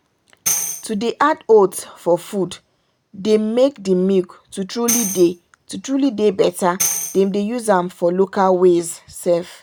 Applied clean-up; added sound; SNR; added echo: none; Tambourine; 8 dB; none.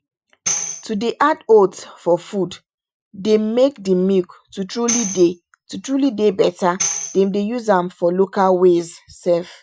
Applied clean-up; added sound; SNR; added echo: classical method Wiener filter.